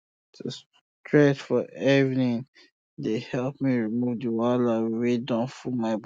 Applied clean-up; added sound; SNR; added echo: none; none; none; none.